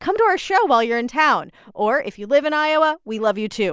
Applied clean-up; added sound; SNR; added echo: none; none; none; none.